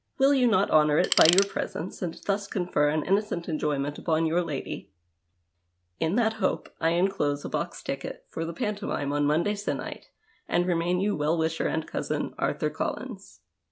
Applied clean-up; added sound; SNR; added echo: none; Tools; 2 dB; none.